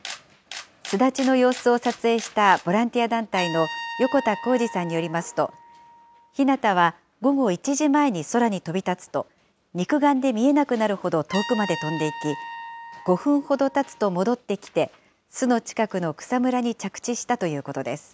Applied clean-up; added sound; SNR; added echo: none; Trumpet; 17 dB; none.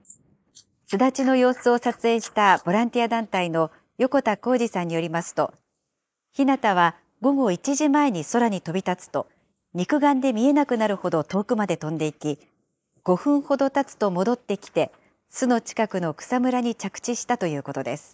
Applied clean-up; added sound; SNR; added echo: neural mask model Resemble Enhance denoiser.